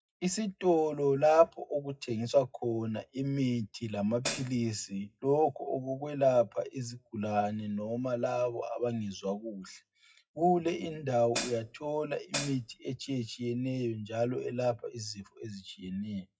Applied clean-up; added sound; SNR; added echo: classical method WPE with log-MMSE.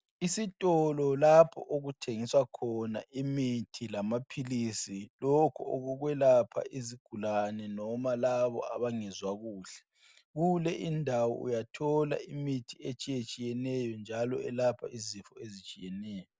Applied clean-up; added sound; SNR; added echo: none; none; none; none.